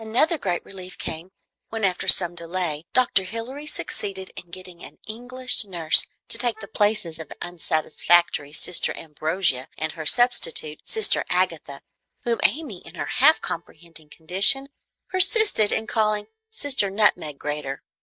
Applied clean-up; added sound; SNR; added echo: neural mask model DeepFilterNet 3.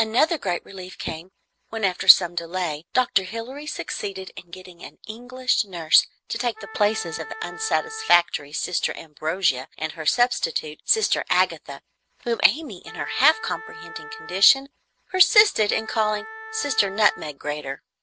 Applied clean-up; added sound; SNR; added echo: none; Wind instrument, woodwind instrument; 14 dB; none.